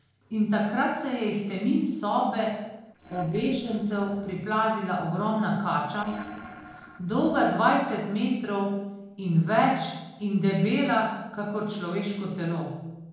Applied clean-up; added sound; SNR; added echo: neural separator model SepFormer DNS4.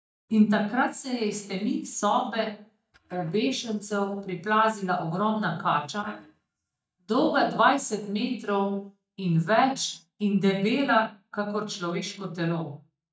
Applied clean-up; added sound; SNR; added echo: neural mask model DeepFilterNet 3.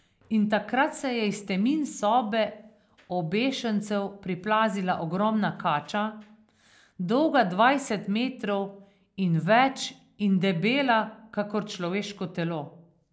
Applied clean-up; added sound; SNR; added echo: none; none; none; none.